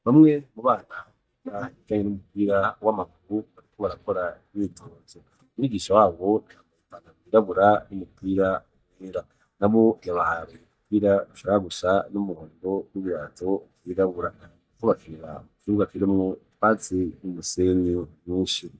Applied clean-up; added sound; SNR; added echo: neural mask model DeepFilterNet 3.